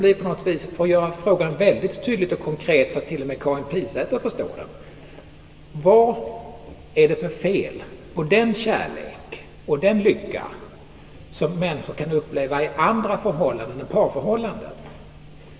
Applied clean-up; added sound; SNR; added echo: none; none; none; reverberation time 1.6 s.